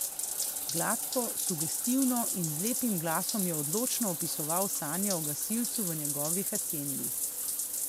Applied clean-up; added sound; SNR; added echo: none; Bathtub (filling or washing); -1 dB; none.